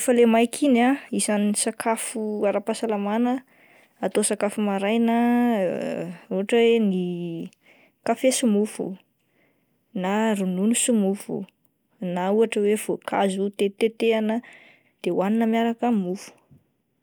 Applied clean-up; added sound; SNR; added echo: none; none; none; none.